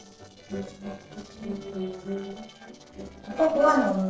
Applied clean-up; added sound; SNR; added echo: neural separator model SepFormer DNS4.